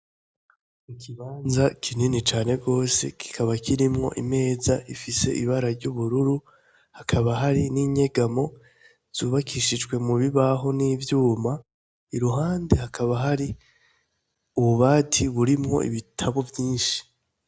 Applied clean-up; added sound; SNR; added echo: none; none; none; none.